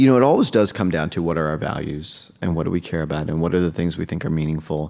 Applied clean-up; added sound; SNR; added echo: none; none; none; none.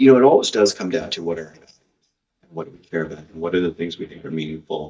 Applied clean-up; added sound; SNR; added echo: neural mask model DeepFilterNet 3.